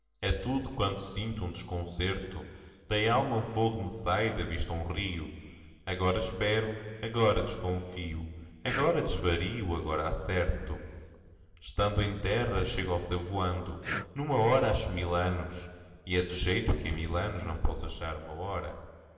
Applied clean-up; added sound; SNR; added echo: neural separator model SepFormer DNS4.